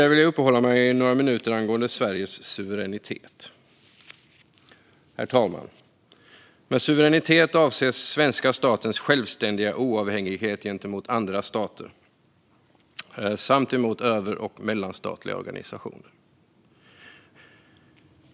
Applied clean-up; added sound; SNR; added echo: none; none; none; none.